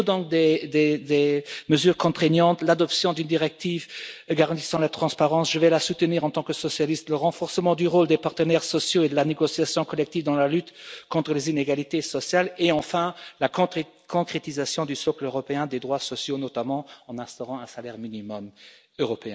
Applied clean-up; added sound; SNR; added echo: none; none; none; none.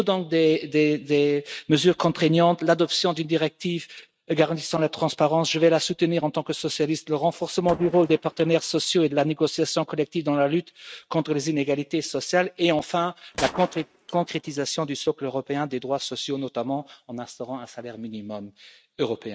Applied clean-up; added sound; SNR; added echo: neural mask model RNNoise.